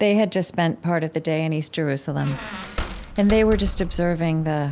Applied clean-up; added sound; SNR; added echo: none; Squeak; 9 dB; none.